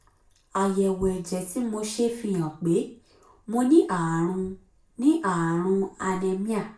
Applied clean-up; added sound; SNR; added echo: none; none; none; reverberation time 0.3 s.